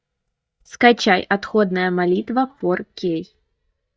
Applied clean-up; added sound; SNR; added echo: neural mask model DeepFilterNet 3.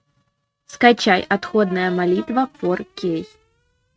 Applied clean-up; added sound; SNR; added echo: neural mask model RNNoise.